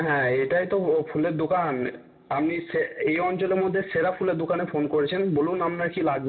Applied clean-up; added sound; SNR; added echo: none; none; none; reverberation time 1.1 s.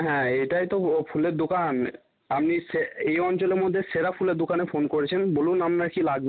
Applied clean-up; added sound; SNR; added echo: none; none; none; none.